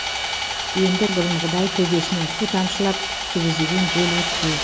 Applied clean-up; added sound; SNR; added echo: none; Sawing; 2 dB; none.